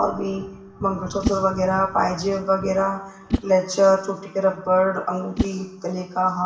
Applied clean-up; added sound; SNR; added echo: none; Whoosh, swoosh, swish; 11 dB; reverberation time 0.8 s.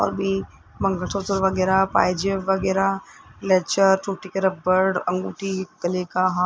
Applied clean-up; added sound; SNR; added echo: none; none; none; none.